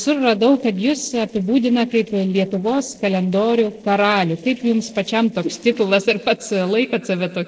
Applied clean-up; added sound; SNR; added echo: neural separator model SepFormer DNS4.